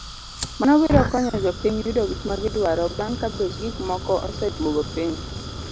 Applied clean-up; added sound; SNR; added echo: none; Fire; 7 dB; none.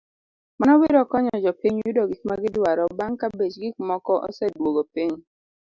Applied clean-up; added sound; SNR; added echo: none; none; none; none.